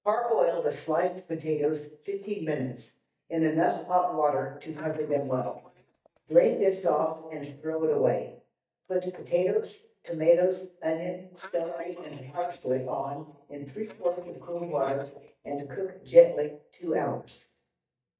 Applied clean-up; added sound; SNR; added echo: neural mask model DeepFilterNet 3.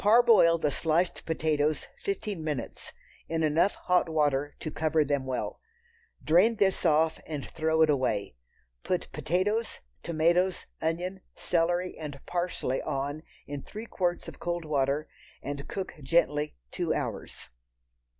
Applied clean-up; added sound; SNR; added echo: none; none; none; none.